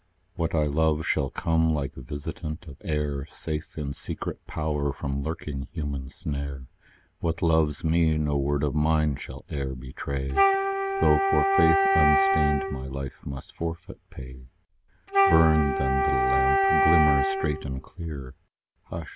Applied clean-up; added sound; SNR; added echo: none; Wind instrument, woodwind instrument; -2 dB; none.